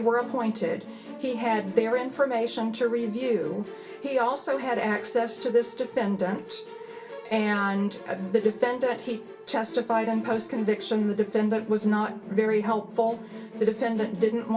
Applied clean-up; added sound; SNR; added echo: none; Musical instrument; 14 dB; reverberation time 0.2 s.